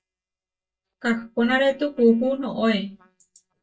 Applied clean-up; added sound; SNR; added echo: neural mask model DeepFilterNet 3.